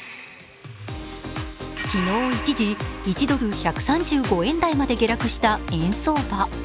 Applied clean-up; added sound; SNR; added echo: none; none; none; none.